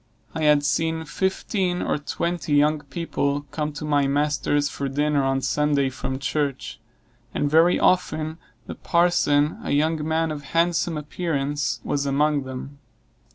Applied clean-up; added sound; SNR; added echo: none; none; none; none.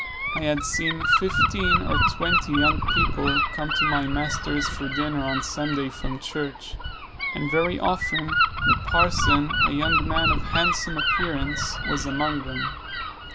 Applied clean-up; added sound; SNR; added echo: none; Gull, seagull / Wind; -4 dB; none.